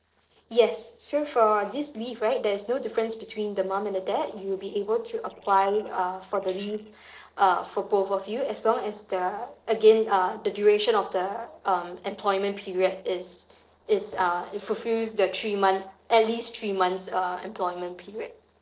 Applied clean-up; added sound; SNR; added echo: neural separator model SepFormer DNS4.